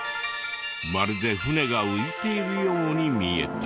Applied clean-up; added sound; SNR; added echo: none; none; none; none.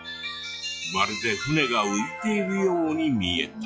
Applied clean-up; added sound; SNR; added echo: classical method log-MMSE.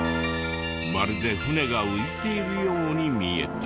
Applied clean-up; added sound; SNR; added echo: none; Acoustic guitar; 7 dB; none.